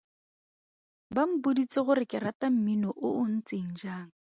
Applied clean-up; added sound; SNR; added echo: none; none; none; none.